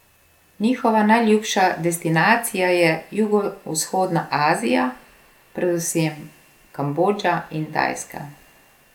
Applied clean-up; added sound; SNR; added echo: none; none; none; none.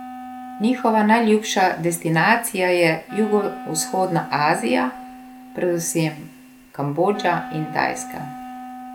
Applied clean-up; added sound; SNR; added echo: none; Wind instrument, woodwind instrument; 15 dB; none.